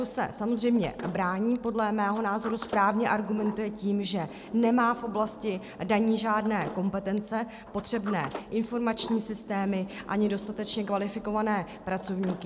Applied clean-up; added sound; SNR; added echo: none; Sliding door; 16 dB; none.